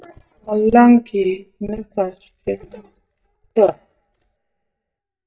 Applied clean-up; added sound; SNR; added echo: neural mask model DeepFilterNet 3.